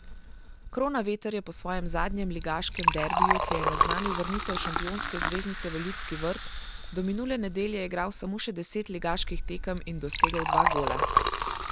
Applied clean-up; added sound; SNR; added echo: none; Liquid; -2 dB; none.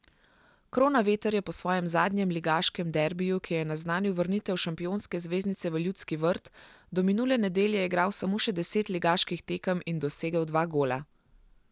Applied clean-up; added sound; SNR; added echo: none; none; none; none.